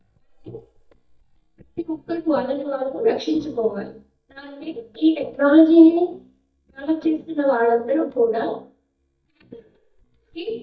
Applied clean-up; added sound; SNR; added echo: neural mask model DeepFilterNet 3.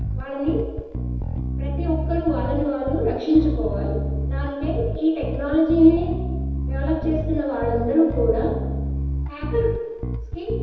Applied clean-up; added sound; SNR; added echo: none; Bass guitar; 3 dB; reverberation time 1.1 s.